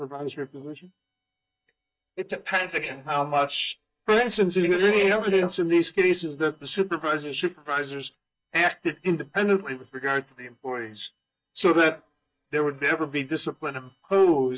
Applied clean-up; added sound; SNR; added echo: neural mask model DeepFilterNet 3.